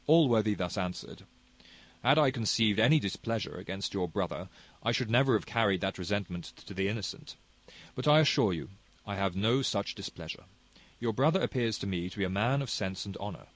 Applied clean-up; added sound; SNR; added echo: none; none; none; none.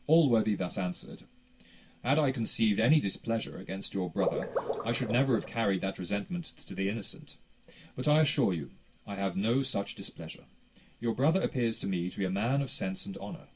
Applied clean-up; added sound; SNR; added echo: none; Water / Liquid; 4 dB; reverberation time 0.2 s.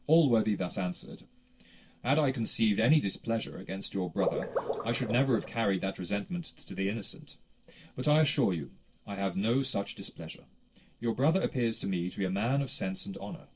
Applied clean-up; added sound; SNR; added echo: neural separator model SepFormer DNS4.